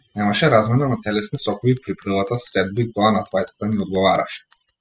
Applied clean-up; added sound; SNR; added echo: classical method spectral subtraction.